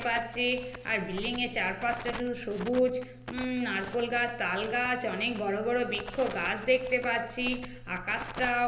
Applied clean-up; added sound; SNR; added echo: none; Crackle; 14 dB; reverberation time 0.8 s.